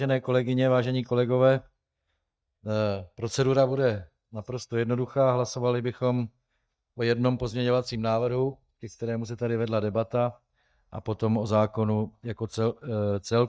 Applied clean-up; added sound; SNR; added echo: neural mask model DeepFilterNet 3.